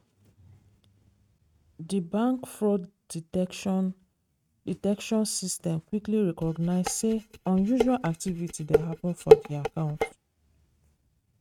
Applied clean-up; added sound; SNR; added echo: neural mask model RNNoise.